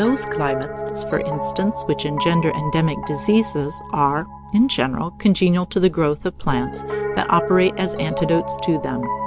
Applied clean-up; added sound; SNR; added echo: none; Piano; 7 dB; none.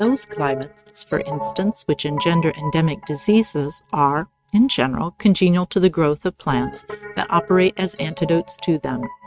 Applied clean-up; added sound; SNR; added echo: neural mask model RNNoise.